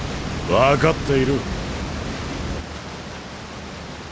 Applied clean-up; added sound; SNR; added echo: none; Wind; 20 dB; none.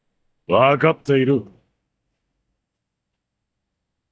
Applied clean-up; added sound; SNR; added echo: neural mask model DeepFilterNet 3.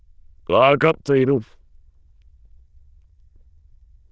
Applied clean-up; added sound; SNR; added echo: neural diffusion model UNIVERSE++.